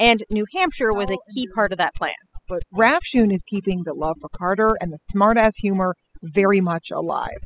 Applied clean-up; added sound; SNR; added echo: classical method spectral subtraction.